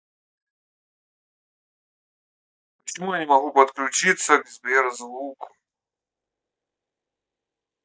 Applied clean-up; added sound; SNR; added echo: neural mask model DeepFilterNet 3.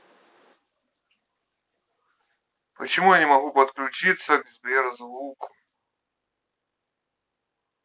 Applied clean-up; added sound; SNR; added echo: none; none; none; none.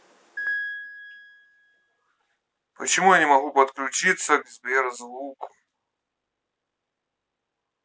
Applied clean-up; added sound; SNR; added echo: none; Piano; 8 dB; none.